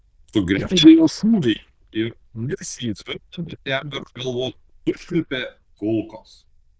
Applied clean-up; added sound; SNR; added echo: neural diffusion model UNIVERSE++.